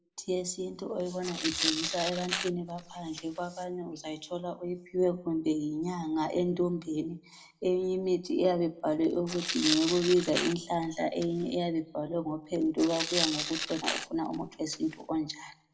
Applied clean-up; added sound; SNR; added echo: none; Tearing; 6 dB; reverberation time 0.4 s.